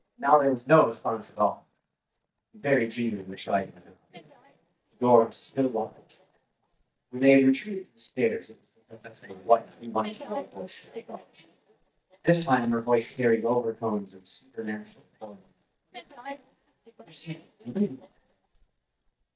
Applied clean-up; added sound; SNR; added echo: neural mask model DeepFilterNet 3.